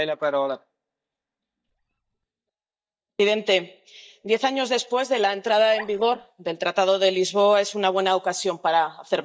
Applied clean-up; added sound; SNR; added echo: neural mask model DeepFilterNet 3.